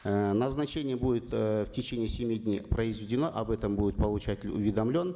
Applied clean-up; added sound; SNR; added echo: none; none; none; none.